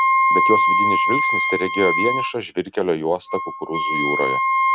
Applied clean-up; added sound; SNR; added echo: none; Wind instrument, woodwind instrument; -5 dB; none.